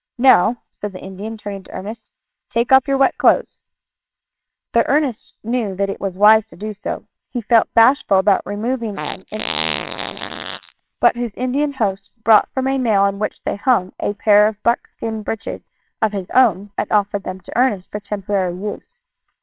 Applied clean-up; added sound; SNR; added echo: neural separator model SepFormer WHAMR!.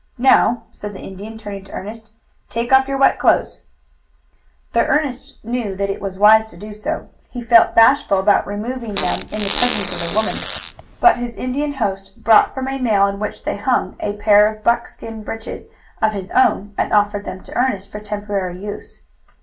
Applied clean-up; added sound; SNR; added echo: none; Fart; 8 dB; reverberation time 0.2 s.